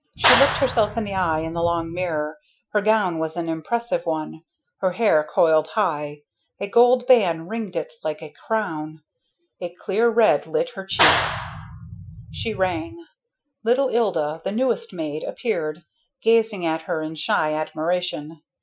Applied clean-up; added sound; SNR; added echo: classical method Wiener filter.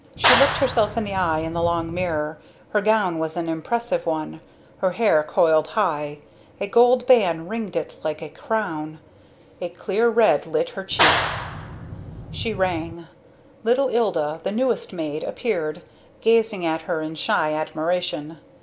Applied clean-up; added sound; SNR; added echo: none; Clapping; 1 dB; none.